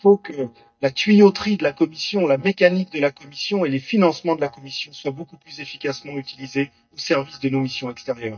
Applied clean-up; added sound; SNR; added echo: neural mask model DeepFilterNet 3.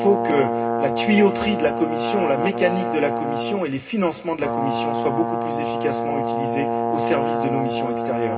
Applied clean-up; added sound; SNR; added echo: none; Brass instrument; 0 dB; reverberation time 0.2 s.